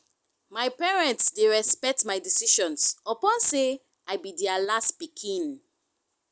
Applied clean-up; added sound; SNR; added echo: none; none; none; none.